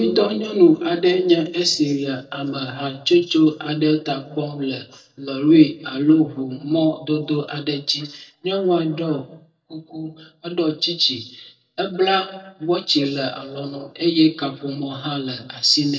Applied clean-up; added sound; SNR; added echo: neural mask model DeepFilterNet 3.